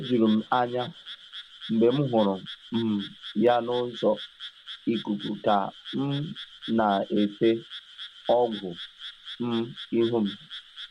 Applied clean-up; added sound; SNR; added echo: none; Frog; 16 dB; none.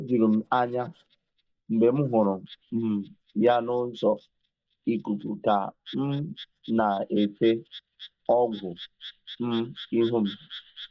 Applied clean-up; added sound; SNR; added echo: neural mask model DeepFilterNet 3.